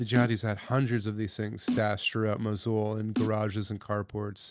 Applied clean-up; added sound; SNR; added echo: none; Snare drum; 5 dB; none.